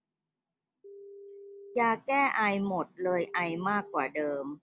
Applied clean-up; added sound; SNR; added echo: none; Telephone; 16 dB; none.